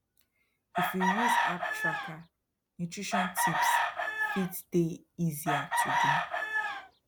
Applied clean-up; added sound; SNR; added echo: none; Chicken, rooster; -5 dB; none.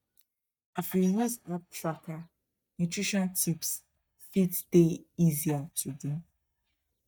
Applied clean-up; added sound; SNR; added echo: neural mask model DeepFilterNet 3.